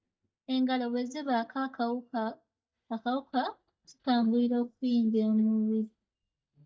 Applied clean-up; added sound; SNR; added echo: neural mask model DeepFilterNet 3.